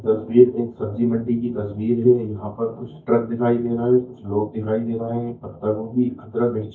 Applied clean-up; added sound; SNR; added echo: neural mask model DeepFilterNet 3.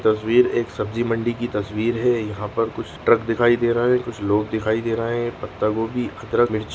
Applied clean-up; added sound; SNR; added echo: none; none; none; none.